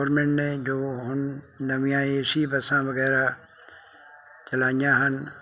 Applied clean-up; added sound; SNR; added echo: none; none; none; none.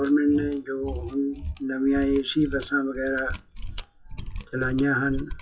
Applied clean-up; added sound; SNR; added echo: classical method WPE with log-MMSE.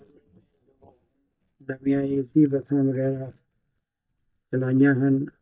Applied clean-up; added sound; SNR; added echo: neural mask model DeepFilterNet 3.